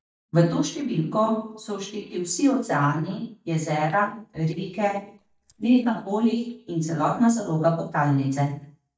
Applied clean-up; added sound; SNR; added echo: neural mask model DeepFilterNet 3.